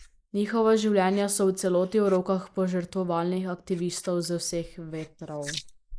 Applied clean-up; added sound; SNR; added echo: neural mask model Resemble Enhance denoiser.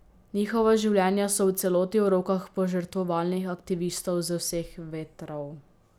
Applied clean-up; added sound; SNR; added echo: none; none; none; none.